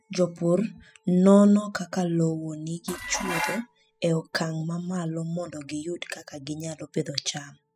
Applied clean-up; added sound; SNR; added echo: classical method spectral subtraction.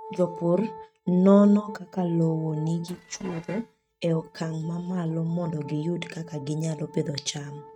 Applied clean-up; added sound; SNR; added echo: neural mask model RNNoise.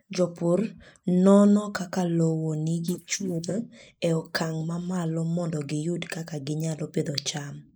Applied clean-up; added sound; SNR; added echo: neural mask model Resemble Enhance denoiser.